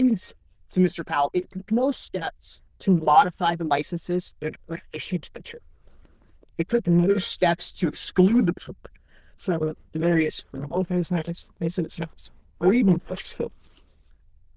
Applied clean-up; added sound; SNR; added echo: neural diffusion model UNIVERSE++.